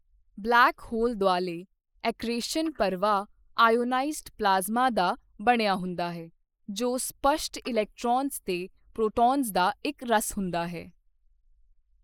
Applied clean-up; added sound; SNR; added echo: neural mask model Resemble Enhance denoiser.